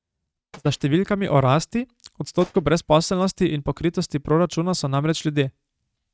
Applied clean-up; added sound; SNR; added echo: neural mask model RNNoise.